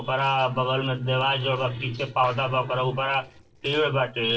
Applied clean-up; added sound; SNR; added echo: neural separator model SepFormer DNS4.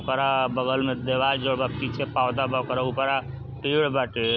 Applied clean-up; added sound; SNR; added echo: none; none; none; none.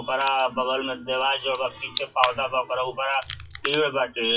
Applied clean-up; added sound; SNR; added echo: classical method WPE with log-MMSE.